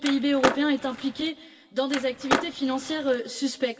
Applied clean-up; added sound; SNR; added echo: none; Skateboard; 4 dB; reverberation time 2.1 s.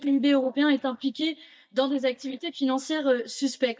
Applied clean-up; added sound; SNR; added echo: neural mask model DeepFilterNet 3.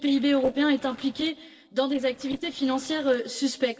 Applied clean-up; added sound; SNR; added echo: neural separator model SepFormer DNS4.